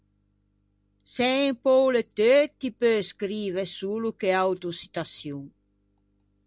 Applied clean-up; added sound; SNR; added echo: none; none; none; none.